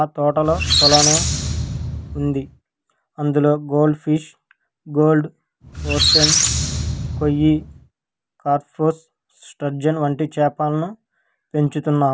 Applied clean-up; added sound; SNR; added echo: none; Squeak; -1 dB; none.